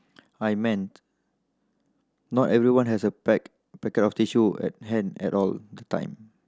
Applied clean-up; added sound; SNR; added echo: none; none; none; none.